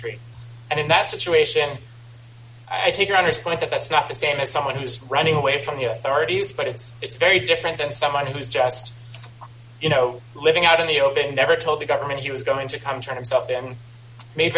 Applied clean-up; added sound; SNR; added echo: none; none; none; none.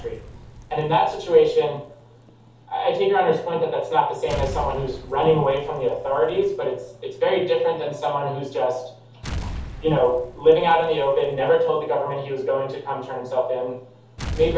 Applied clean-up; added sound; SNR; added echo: none; Explosion; 15 dB; reverberation time 0.5 s.